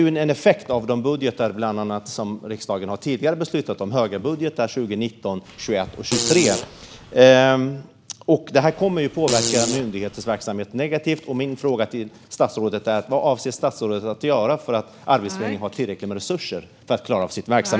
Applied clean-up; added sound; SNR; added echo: none; Fart; 6 dB; none.